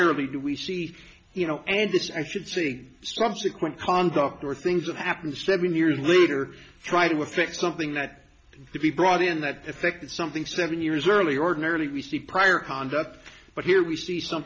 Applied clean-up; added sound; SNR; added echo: none; none; none; none.